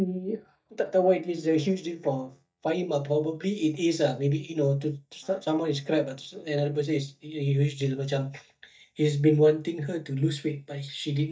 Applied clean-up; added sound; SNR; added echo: neural mask model DeepFilterNet 3.